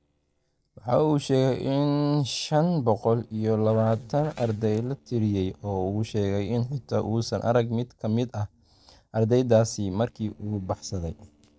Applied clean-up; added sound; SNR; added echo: neural separator model SepFormer DNS4.